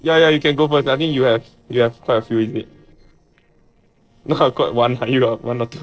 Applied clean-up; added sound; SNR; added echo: neural separator model SepFormer DNS4.